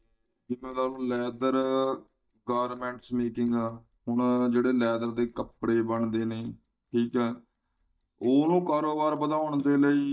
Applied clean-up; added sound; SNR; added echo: neural mask model DeepFilterNet 3.